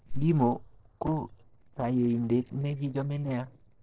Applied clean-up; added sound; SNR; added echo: neural separator model SepFormer DNS4.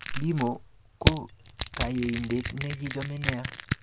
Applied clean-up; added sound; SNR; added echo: none; Crushing; 0 dB; none.